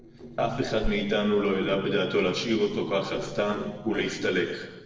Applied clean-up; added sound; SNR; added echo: neural separator model SepFormer DNS4.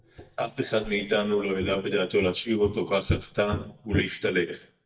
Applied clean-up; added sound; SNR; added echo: neural mask model DeepFilterNet 3.